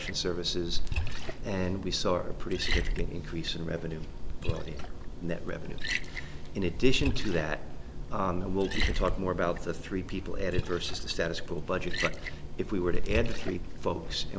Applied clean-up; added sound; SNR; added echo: none; Liquid; -3 dB; none.